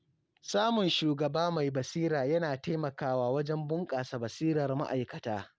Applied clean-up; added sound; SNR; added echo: none; none; none; none.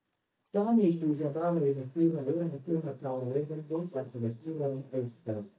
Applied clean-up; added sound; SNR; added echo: neural mask model DeepFilterNet 3.